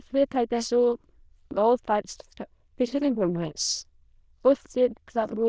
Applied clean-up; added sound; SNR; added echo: neural diffusion model UNIVERSE++.